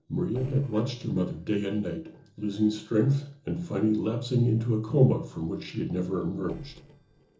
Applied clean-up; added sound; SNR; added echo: neural separator model SepFormer DNS4.